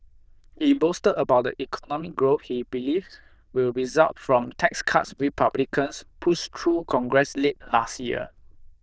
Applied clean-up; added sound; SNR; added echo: neural diffusion model UNIVERSE++.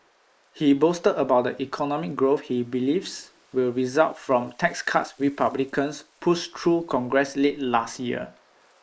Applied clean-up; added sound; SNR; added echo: neural mask model Resemble Enhance denoiser.